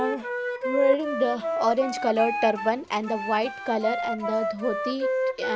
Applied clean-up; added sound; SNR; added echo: none; Wind instrument, woodwind instrument; 3 dB; none.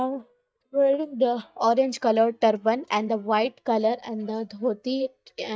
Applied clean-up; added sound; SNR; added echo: neural mask model DeepFilterNet 3.